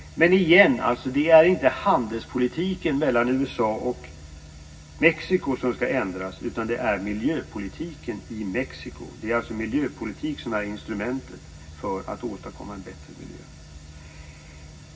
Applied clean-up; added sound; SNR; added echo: none; none; none; reverberation time 0.4 s.